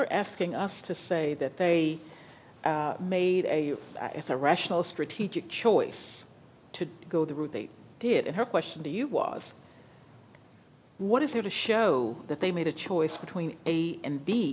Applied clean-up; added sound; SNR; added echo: none; none; none; none.